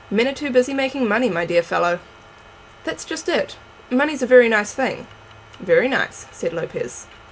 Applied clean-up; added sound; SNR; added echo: none; none; none; none.